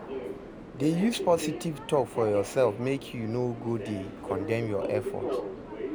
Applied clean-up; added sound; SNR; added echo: none; Subway, metro, underground; 7 dB; none.